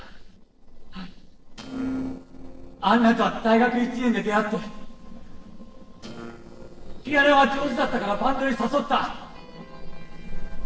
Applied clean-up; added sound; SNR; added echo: neural separator model SepFormer DNS4.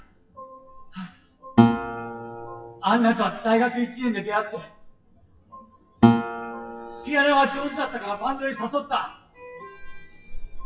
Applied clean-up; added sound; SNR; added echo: classical method WPE with log-MMSE.